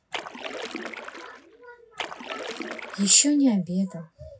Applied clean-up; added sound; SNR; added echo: none; Splash, splatter; 11 dB; reverberation time 0.4 s.